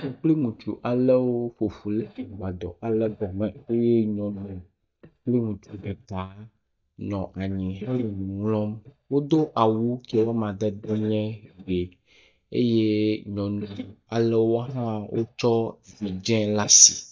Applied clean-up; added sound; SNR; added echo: neural mask model DeepFilterNet 3.